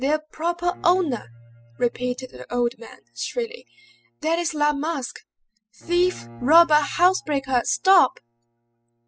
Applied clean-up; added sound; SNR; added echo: classical method spectral subtraction.